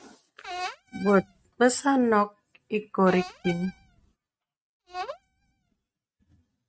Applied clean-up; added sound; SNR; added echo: neural mask model RNNoise.